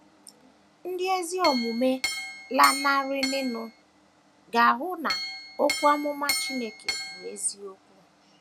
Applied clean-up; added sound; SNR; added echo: none; Chink, clink; 5 dB; none.